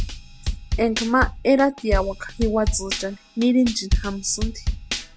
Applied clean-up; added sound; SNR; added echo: none; Drum kit; 4 dB; none.